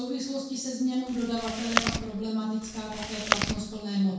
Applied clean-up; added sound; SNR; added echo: none; Chewing, mastication; 1 dB; reverberation time 0.6 s.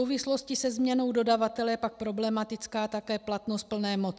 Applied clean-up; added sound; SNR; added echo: none; none; none; none.